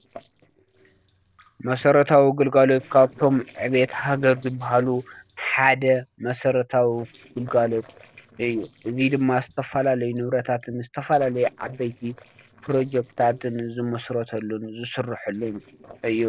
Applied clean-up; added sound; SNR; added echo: neural separator model SepFormer DNS4.